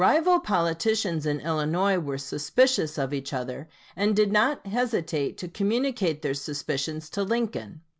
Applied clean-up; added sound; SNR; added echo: none; none; none; none.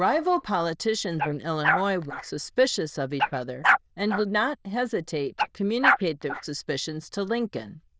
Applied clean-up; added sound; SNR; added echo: neural diffusion model UNIVERSE++.